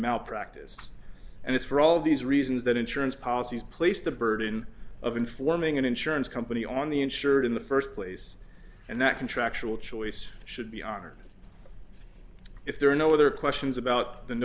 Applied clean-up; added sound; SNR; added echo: none; none; none; none.